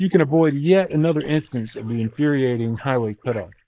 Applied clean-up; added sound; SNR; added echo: neural mask model Resemble Enhance denoiser.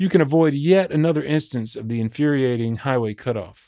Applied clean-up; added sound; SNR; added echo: none; none; none; none.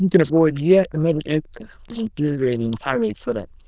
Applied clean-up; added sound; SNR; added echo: neural diffusion model UNIVERSE++.